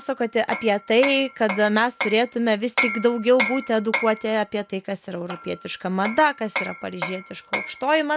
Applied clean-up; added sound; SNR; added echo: none; Hammer; 9 dB; none.